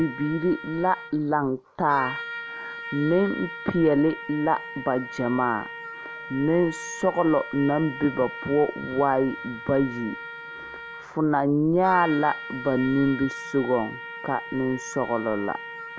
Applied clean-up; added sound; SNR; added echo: none; Trumpet; 12 dB; none.